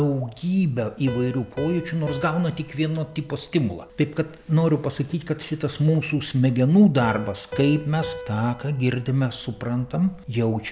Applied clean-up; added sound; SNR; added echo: none; Piano; 17 dB; none.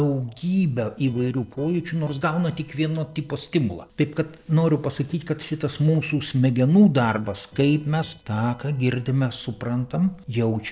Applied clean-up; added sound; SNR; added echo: neural separator model SepFormer DNS4.